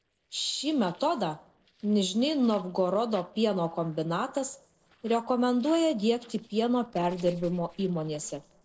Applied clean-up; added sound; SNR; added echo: neural separator model SepFormer DNS4.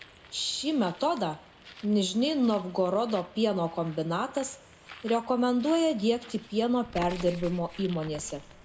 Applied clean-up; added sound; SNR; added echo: none; Bird; 19 dB; reverberation time 0.7 s.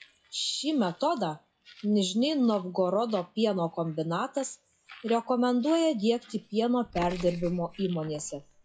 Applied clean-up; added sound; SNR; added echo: classical method WPE with log-MMSE.